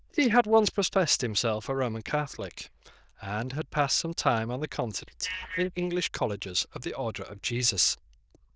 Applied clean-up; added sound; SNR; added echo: neural diffusion model UNIVERSE++.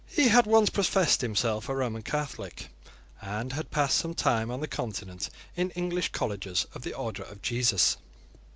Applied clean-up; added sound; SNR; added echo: none; none; none; none.